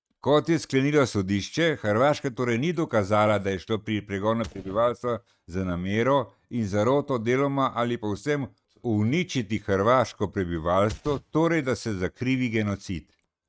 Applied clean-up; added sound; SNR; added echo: neural mask model RNNoise.